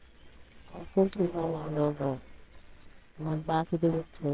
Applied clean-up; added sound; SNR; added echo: neural separator model SepFormer WHAMR!.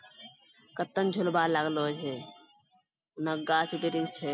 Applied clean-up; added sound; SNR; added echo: none; none; none; none.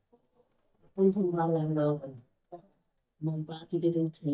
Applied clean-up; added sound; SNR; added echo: neural mask model DeepFilterNet 3.